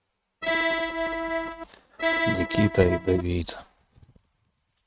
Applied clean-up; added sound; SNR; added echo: neural mask model RNNoise.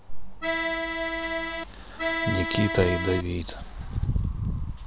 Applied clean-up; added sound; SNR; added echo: none; Accordion; 1 dB; none.